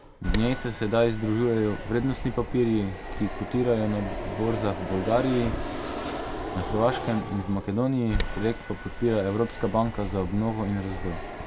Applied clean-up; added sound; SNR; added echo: none; Fixed-wing aircraft, airplane; 6 dB; none.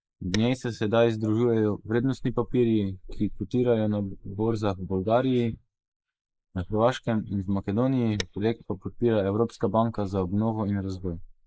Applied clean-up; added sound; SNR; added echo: neural mask model Resemble Enhance denoiser.